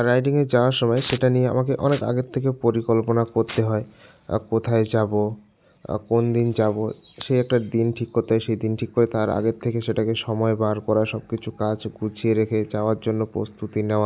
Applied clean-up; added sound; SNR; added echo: none; none; none; none.